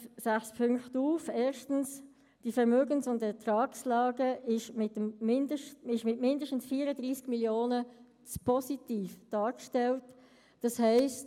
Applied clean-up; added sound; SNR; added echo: none; none; none; none.